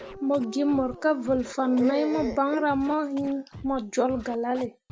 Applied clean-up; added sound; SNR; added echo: none; Scratching (performance technique); 19 dB; none.